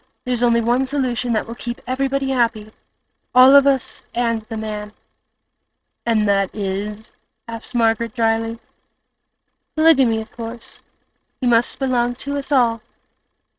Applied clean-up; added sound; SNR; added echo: neural mask model RNNoise.